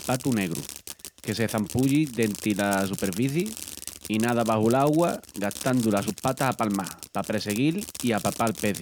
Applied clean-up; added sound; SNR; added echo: none; Fireworks; 14 dB; none.